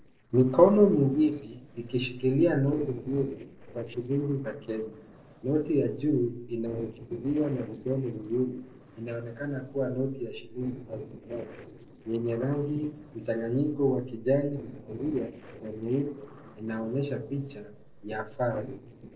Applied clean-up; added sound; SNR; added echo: neural separator model SepFormer DNS4.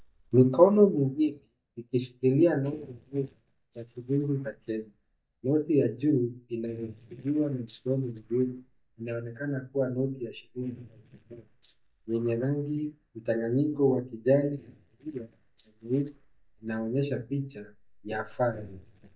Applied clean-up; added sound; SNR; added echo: neural mask model DeepFilterNet 3.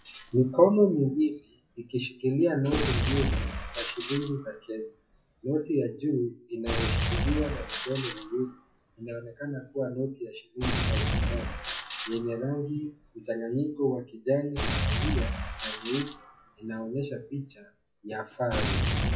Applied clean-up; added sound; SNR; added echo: classical method WPE with log-MMSE.